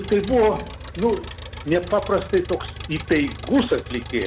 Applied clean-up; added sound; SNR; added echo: none; Engine; 12 dB; none.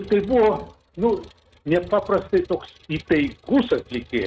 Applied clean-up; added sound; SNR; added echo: neural mask model RNNoise.